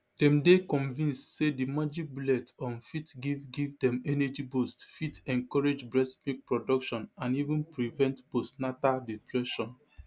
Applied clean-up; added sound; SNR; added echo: none; none; none; none.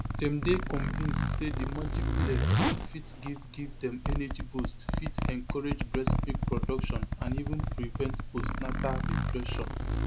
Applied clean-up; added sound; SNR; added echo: none; Zipper (clothing); -5 dB; none.